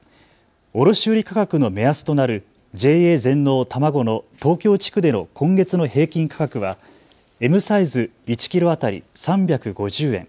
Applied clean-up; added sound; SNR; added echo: none; none; none; none.